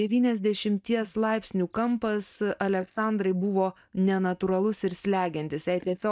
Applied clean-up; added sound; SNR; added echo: neural mask model DeepFilterNet 3.